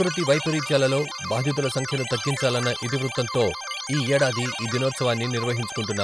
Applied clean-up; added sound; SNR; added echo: none; Keyboard (musical); 7 dB; none.